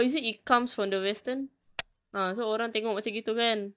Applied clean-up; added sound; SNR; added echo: neural mask model DeepFilterNet 3.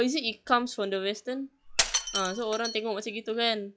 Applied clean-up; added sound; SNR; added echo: classical method log-MMSE.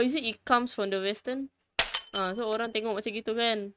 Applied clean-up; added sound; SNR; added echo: neural mask model RNNoise.